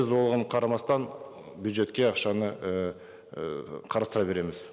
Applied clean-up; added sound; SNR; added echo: none; none; none; none.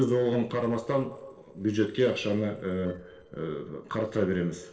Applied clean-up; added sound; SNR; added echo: neural separator model SepFormer DNS4.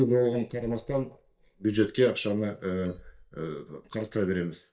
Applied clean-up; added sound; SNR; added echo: neural mask model DeepFilterNet 3.